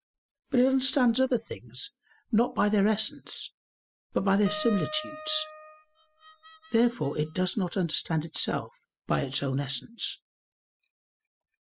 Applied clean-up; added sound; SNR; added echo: classical method spectral subtraction.